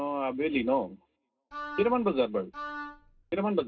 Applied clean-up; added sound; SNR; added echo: none; Wind instrument, woodwind instrument; 12 dB; reverberation time 0.2 s.